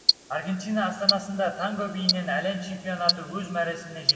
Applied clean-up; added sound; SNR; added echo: none; Tick-tock; 0 dB; reverberation time 2.3 s.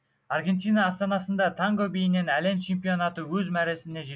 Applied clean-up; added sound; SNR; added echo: none; none; none; none.